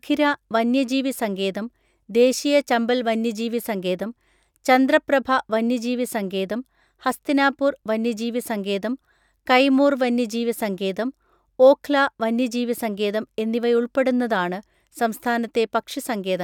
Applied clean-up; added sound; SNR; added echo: none; none; none; none.